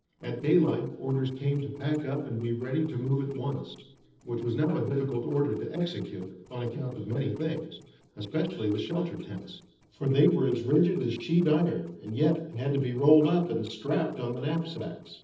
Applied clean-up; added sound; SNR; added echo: neural separator model SepFormer DNS4.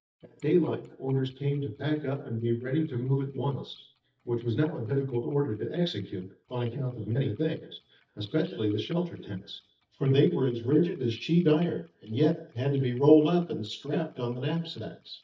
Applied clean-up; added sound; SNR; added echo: neural mask model DeepFilterNet 3.